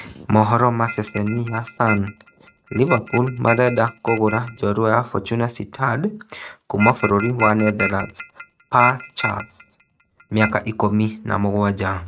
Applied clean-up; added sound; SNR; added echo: neural mask model RNNoise.